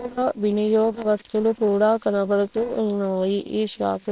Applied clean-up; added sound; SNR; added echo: neural separator model SepFormer WHAMR!.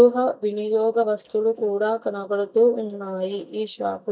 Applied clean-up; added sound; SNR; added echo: neural mask model DeepFilterNet 3.